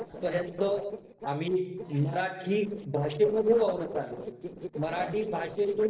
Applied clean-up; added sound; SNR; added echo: neural separator model SepFormer DNS4.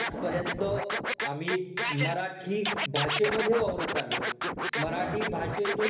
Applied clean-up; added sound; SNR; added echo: none; Scratching (performance technique); 1 dB; reverberation time 0.3 s.